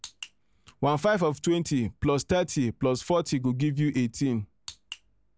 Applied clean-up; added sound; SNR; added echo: none; none; none; none.